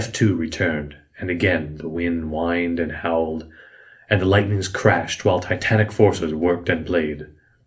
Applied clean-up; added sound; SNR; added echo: none; none; none; reverberation time 0.3 s.